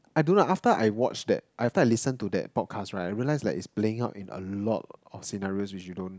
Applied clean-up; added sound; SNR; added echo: none; none; none; none.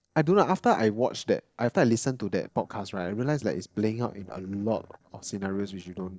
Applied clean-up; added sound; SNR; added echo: neural separator model SepFormer DNS4.